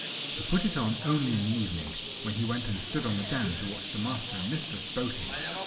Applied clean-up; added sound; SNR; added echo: none; Bird; 4 dB; reverberation time 1.9 s.